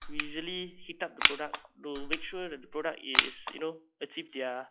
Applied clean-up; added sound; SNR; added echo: classical method log-MMSE.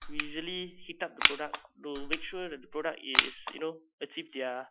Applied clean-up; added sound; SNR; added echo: classical method Wiener filter.